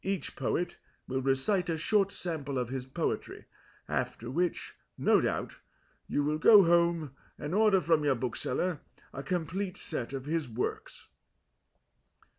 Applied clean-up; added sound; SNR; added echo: none; none; none; none.